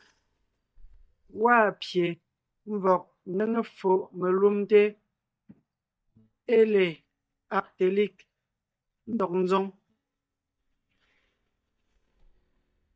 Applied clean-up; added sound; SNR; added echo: neural mask model DeepFilterNet 3.